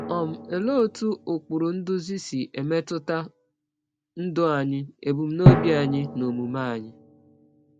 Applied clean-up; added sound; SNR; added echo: none; Drum; 1 dB; none.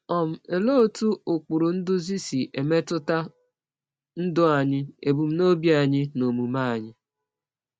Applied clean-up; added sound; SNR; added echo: none; none; none; none.